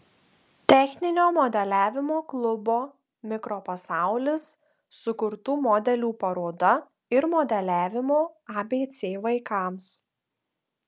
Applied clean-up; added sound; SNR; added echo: none; none; none; none.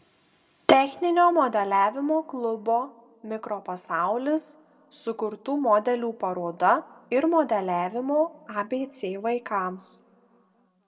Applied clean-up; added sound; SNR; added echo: none; none; none; reverberation time 1.2 s.